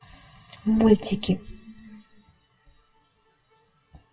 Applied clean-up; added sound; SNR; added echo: classical method WPE with log-MMSE.